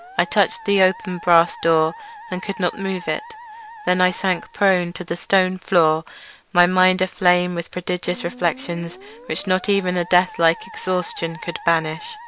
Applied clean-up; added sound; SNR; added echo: none; Musical instrument; 19 dB; none.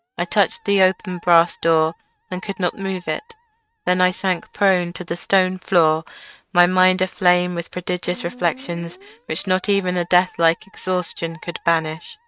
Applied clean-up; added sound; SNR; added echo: neural mask model RNNoise.